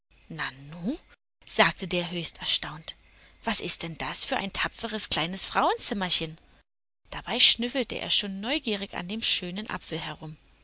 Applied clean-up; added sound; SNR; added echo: none; none; none; none.